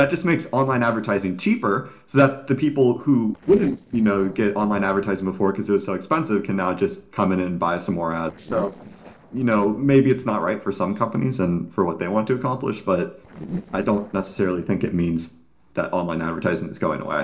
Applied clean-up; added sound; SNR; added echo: neural separator model SepFormer DNS4.